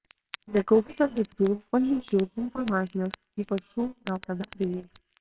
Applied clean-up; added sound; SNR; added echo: neural separator model SepFormer WHAMR!.